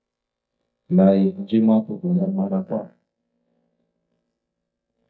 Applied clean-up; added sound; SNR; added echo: neural mask model DeepFilterNet 3.